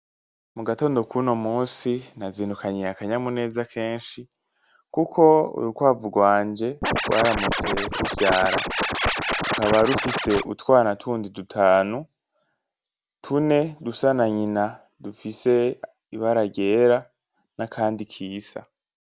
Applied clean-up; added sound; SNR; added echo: none; Scratching (performance technique); 2 dB; none.